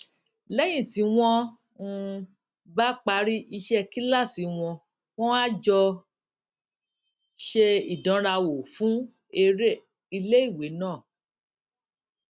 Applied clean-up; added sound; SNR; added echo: none; none; none; none.